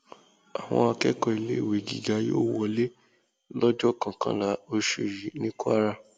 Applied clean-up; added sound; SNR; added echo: none; none; none; none.